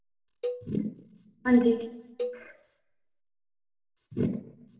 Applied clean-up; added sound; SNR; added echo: none; Cowbell; 10 dB; reverberation time 0.6 s.